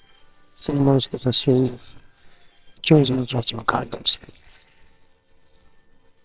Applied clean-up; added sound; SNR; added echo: neural separator model SepFormer WHAMR!.